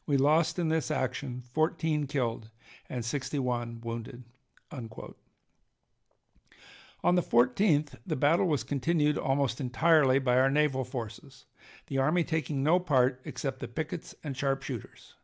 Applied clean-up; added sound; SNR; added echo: none; none; none; none.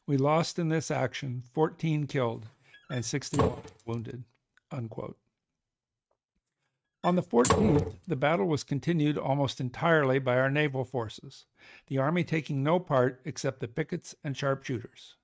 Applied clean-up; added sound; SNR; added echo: neural mask model RNNoise.